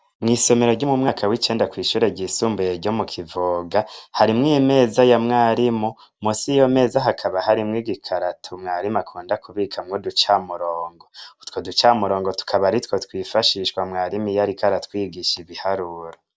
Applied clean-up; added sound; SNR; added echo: none; none; none; none.